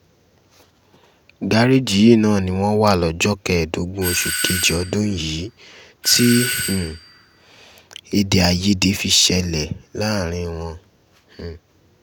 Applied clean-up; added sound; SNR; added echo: none; Doorbell; 7 dB; none.